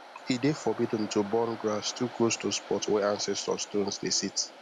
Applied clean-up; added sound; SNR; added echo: none; Waves, surf; 15 dB; none.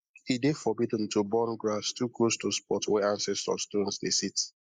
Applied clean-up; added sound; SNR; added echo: neural mask model Resemble Enhance denoiser.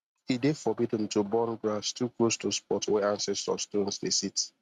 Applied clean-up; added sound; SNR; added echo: neural mask model RNNoise.